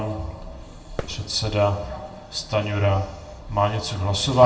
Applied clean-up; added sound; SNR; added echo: none; Fireworks; 17 dB; reverberation time 0.3 s.